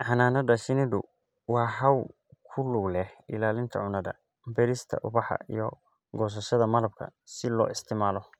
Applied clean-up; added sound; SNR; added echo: none; none; none; none.